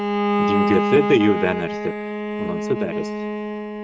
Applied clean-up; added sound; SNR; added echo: neural mask model RNNoise.